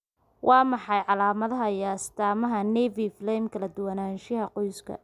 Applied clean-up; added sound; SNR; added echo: none; none; none; none.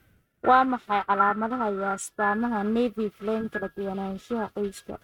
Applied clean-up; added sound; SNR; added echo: neural mask model RNNoise.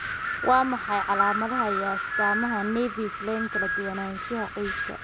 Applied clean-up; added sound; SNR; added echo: none; Wind; 1 dB; none.